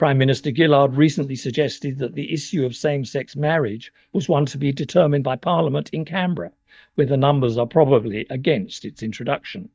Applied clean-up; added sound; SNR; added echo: neural mask model DeepFilterNet 3.